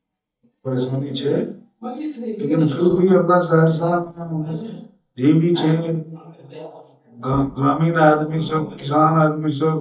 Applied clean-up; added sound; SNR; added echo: neural mask model DeepFilterNet 3.